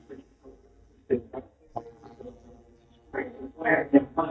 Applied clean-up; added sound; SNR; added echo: neural mask model DeepFilterNet 3.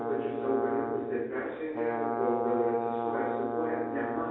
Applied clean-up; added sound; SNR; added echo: none; Brass instrument; 2 dB; reverberation time 1.3 s.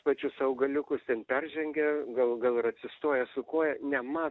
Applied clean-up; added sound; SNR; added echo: none; none; none; none.